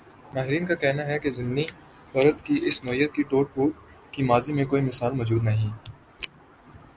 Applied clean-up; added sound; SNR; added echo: none; none; none; none.